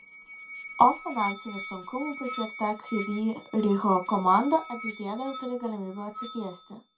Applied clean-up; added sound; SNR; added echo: none; Musical instrument; 13 dB; reverberation time 0.2 s.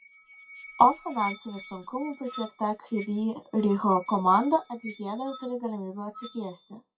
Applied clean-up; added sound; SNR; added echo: classical method WPE with log-MMSE.